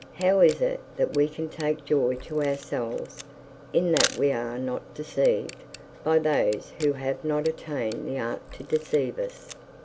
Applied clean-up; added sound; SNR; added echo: none; Camera; 14 dB; none.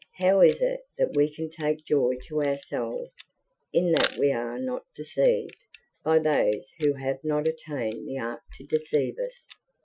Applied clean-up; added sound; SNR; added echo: classical method Wiener filter.